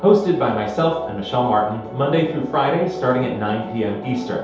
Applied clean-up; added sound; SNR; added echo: none; none; none; reverberation time 0.8 s.